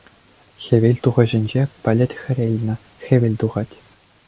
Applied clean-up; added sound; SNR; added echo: none; none; none; none.